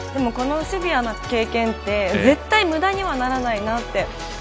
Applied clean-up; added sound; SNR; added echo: none; none; none; none.